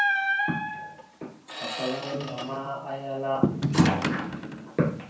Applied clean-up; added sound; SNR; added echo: none; Squeak; 0 dB; reverberation time 0.6 s.